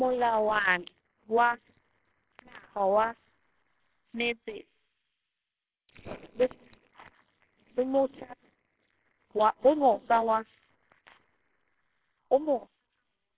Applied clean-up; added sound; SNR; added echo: neural separator model SepFormer WHAMR!.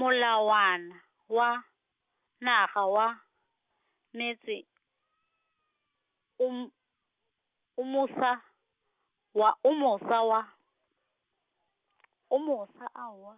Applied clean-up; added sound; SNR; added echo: none; none; none; none.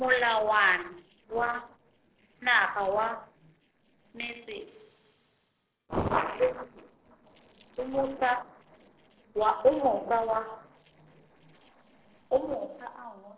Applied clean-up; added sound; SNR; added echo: neural separator model SepFormer DNS4.